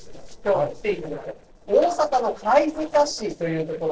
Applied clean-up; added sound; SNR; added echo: neural separator model SepFormer DNS4.